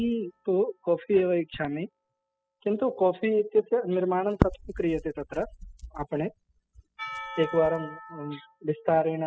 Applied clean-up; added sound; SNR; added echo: classical method spectral subtraction.